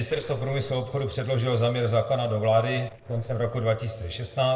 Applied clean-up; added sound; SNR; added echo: neural separator model SepFormer DNS4.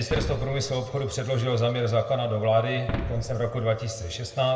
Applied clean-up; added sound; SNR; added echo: none; Boom; 9 dB; reverberation time 1.1 s.